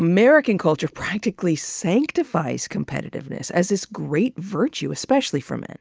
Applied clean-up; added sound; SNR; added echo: none; none; none; none.